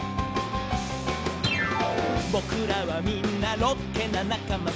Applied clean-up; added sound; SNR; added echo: none; Wind instrument, woodwind instrument; 19 dB; none.